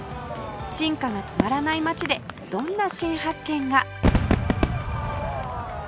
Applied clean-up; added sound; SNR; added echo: none; Crowd / Fireworks; 1 dB; none.